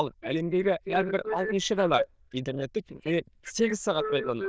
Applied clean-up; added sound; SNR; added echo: neural diffusion model UNIVERSE++.